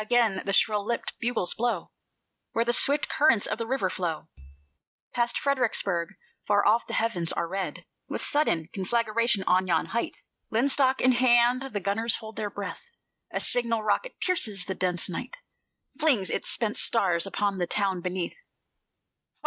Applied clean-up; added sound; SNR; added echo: neural mask model RNNoise.